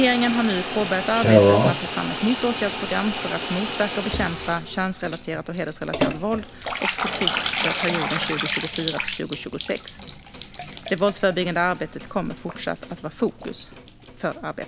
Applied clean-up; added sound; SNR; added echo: none; Bathtub (filling or washing) / Water tap, faucet; -1 dB; none.